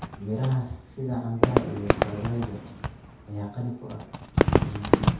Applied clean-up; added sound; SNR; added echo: none; Fireworks; -5 dB; reverberation time 0.8 s.